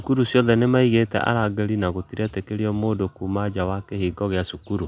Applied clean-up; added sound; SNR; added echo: none; none; none; none.